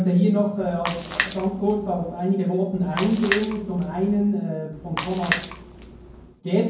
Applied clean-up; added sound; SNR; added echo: none; Splash, splatter; 9 dB; reverberation time 0.9 s.